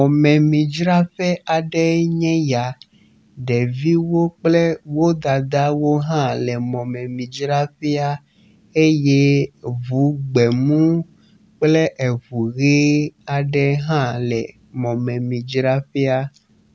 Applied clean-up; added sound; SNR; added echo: none; none; none; none.